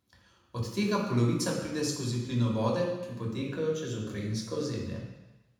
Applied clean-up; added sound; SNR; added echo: none; none; none; reverberation time 1.0 s.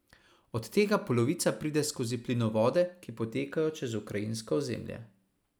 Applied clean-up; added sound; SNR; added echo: none; none; none; none.